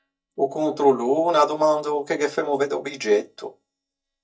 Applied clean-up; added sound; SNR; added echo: neural mask model DeepFilterNet 3.